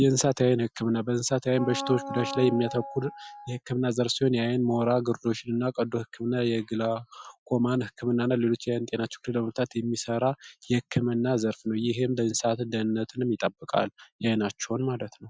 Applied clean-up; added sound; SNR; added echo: classical method Wiener filter.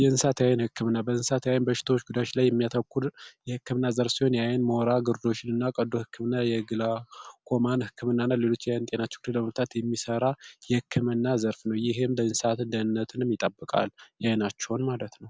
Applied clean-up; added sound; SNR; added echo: none; none; none; none.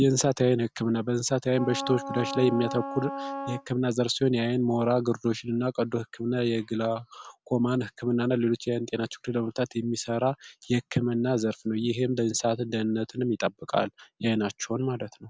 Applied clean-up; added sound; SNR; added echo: none; Wind instrument, woodwind instrument; 9 dB; none.